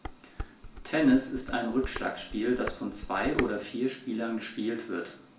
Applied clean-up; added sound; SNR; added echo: none; Dishes, pots, and pans; 10 dB; reverberation time 0.3 s.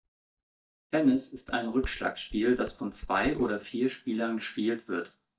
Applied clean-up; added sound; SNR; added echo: neural mask model DeepFilterNet 3.